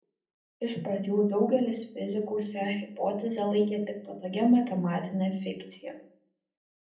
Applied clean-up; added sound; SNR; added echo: none; none; none; reverberation time 0.6 s.